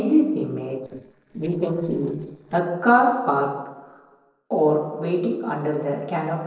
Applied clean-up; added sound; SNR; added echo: neural separator model SepFormer DNS4.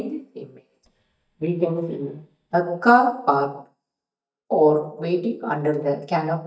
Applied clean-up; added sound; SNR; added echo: neural mask model DeepFilterNet 3.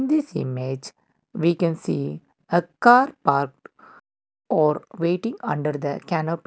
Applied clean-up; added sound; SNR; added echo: none; none; none; none.